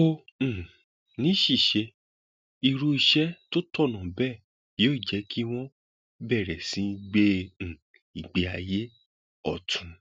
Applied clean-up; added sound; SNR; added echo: none; none; none; none.